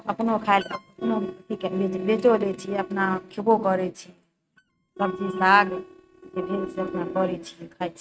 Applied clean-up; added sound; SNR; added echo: neural mask model RNNoise.